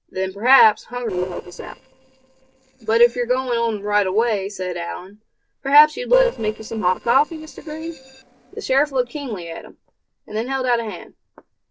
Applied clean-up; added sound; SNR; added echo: neural separator model SepFormer DNS4.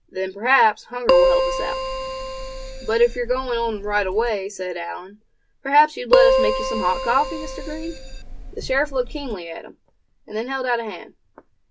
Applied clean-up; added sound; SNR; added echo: none; Keyboard (musical); -1 dB; none.